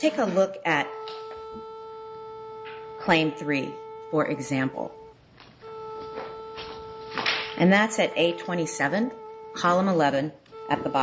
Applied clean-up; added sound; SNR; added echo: none; Wind instrument, woodwind instrument; 13 dB; none.